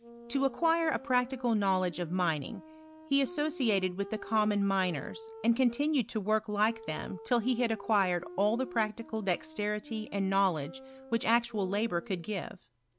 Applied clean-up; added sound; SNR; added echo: none; Wind instrument, woodwind instrument; 18 dB; none.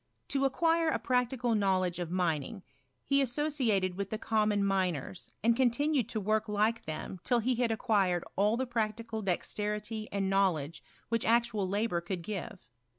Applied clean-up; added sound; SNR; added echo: none; none; none; none.